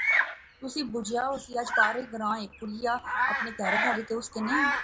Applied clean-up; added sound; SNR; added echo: none; Bird vocalization, bird call, bird song; -2 dB; none.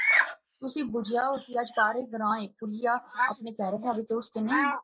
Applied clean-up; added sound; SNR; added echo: neural mask model Resemble Enhance denoiser.